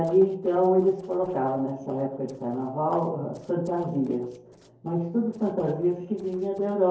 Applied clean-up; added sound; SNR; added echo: neural separator model SepFormer DNS4.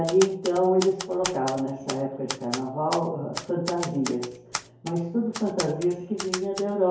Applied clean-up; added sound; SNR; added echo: none; Typewriter; 11 dB; reverberation time 2.4 s.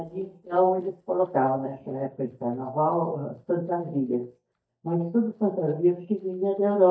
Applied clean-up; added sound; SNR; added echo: neural mask model DeepFilterNet 3.